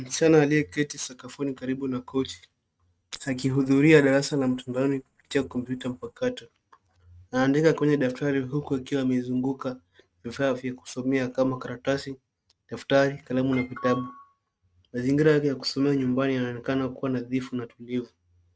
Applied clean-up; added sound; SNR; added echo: neural mask model RNNoise.